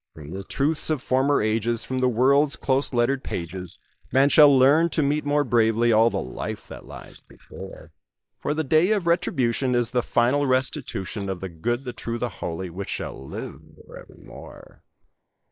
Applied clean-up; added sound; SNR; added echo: neural mask model Resemble Enhance denoiser.